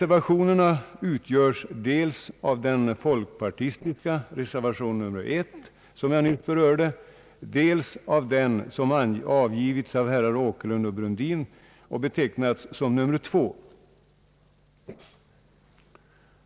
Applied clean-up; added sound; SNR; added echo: neural separator model SepFormer DNS4.